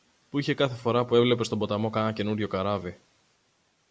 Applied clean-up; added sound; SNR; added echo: none; none; none; none.